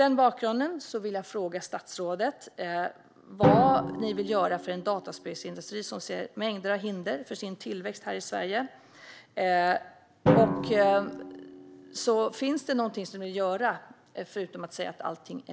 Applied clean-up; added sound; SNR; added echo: none; Drum; 5 dB; none.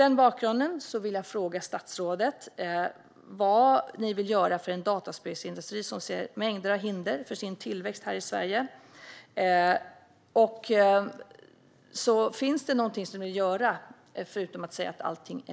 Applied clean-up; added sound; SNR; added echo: none; none; none; none.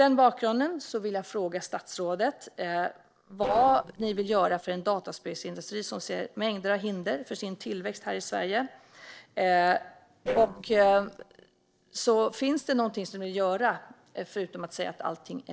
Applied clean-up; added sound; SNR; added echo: neural separator model SepFormer DNS4.